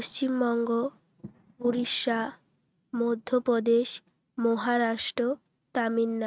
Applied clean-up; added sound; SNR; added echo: neural mask model RNNoise.